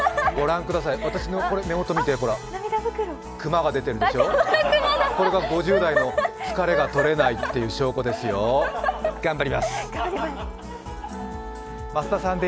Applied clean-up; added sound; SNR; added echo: none; Wind instrument, woodwind instrument; 17 dB; none.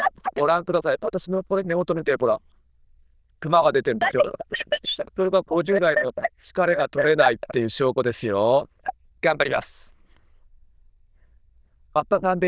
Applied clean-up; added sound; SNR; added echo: neural diffusion model UNIVERSE++.